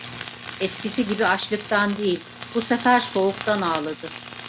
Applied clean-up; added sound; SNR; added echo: none; Tools; 13 dB; none.